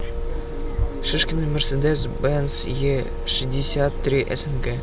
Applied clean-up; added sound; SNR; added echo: none; Wind instrument, woodwind instrument; 15 dB; none.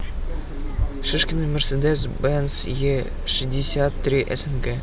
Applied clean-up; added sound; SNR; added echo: none; none; none; none.